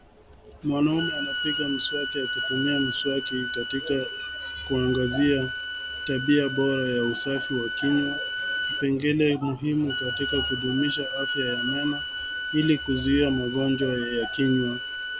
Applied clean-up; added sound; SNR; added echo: none; Bowed string instrument; 5 dB; none.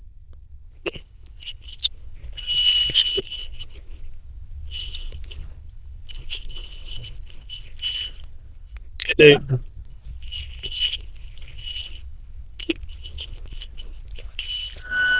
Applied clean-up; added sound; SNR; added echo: neural diffusion model UNIVERSE++.